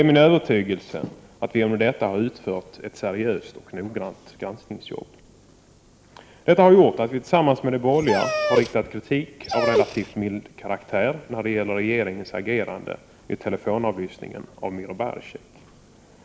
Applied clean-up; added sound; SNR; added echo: none; Dog; 3 dB; none.